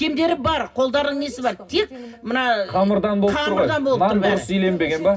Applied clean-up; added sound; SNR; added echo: none; none; none; reverberation time 0.4 s.